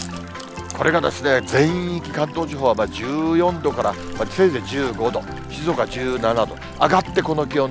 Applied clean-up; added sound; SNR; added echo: none; Walk, footsteps / Stream / Trickle, dribble / Chirp, tweet + Chewing, mastication; 19 dB; none.